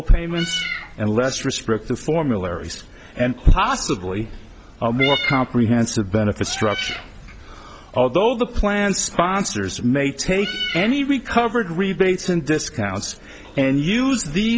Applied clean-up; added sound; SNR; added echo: none; Meow; 13 dB; none.